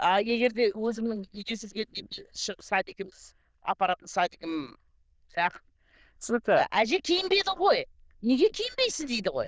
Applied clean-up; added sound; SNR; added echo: neural diffusion model UNIVERSE++.